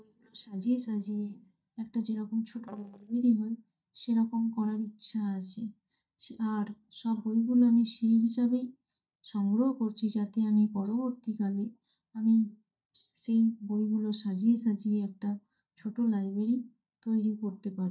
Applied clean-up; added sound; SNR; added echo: neural mask model DeepFilterNet 3.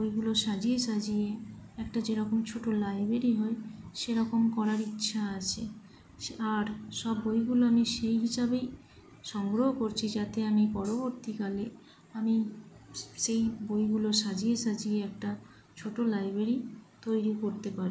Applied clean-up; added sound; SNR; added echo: none; none; none; none.